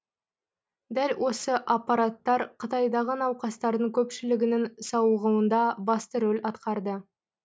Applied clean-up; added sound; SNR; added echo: none; none; none; none.